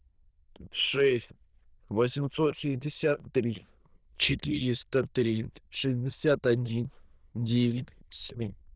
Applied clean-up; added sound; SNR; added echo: neural diffusion model UNIVERSE++.